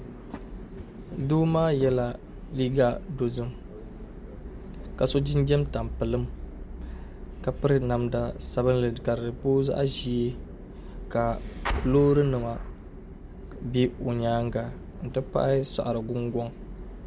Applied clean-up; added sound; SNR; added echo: none; Explosion; 8 dB; none.